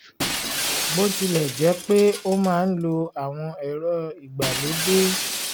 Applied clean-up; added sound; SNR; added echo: none; Shatter; 5 dB; none.